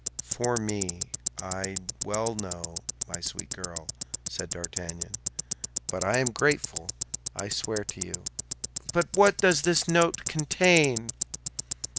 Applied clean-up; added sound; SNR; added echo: none; Tick-tock; 6 dB; none.